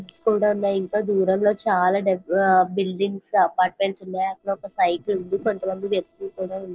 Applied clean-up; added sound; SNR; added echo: neural separator model SepFormer DNS4.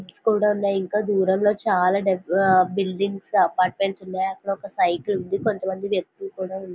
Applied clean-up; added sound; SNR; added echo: none; none; none; none.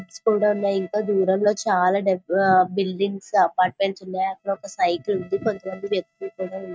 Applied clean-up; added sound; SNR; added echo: neural mask model RNNoise.